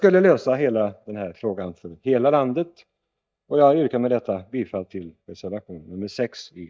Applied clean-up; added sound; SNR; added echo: neural mask model DeepFilterNet 3.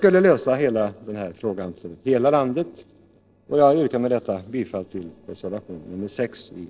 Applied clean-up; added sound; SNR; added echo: neural separator model SepFormer DNS4.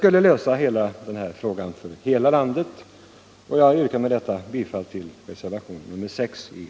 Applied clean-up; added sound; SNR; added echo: none; none; none; none.